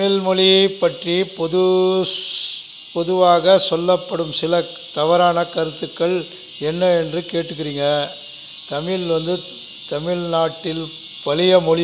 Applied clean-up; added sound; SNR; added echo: none; none; none; none.